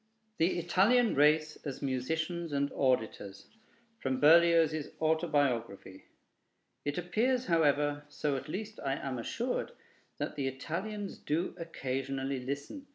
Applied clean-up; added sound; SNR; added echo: none; none; none; none.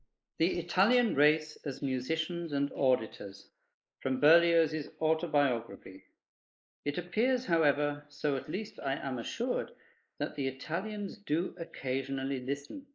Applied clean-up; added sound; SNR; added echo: neural mask model Resemble Enhance denoiser.